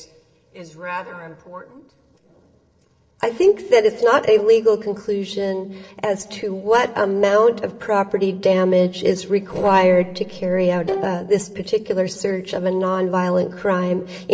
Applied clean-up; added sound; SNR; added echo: neural separator model SepFormer DNS4.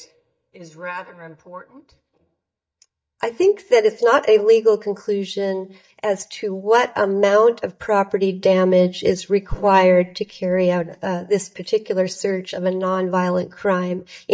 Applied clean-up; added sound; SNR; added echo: neural mask model DeepFilterNet 3.